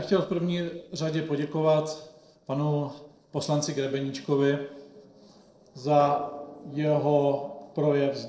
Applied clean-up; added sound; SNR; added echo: neural separator model SepFormer DNS4.